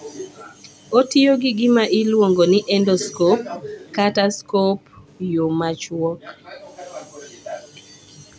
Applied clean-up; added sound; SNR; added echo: none; none; none; none.